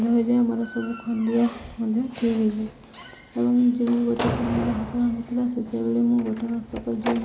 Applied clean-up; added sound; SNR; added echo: none; Slam; 12 dB; none.